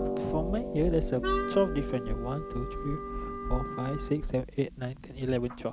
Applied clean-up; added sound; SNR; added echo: none; Wind instrument, woodwind instrument + Harp; 2 dB; none.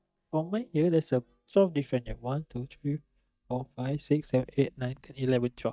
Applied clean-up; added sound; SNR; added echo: neural mask model DeepFilterNet 3.